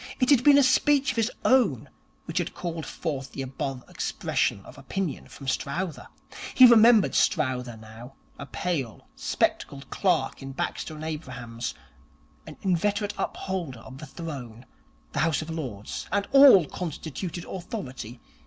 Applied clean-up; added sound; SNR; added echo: none; none; none; none.